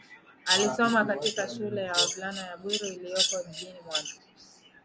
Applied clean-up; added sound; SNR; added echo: none; Bird vocalization, bird call, bird song; 1 dB; none.